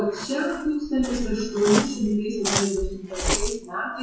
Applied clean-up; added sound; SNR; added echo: classical method WPE with log-MMSE.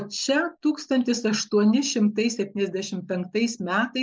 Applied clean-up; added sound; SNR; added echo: none; none; none; none.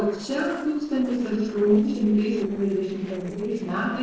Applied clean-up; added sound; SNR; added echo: neural separator model SepFormer DNS4.